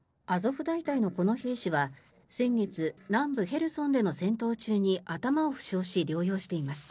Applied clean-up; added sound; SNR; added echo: neural separator model SepFormer DNS4.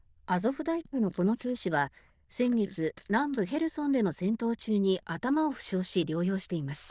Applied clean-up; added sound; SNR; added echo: neural diffusion model UNIVERSE++.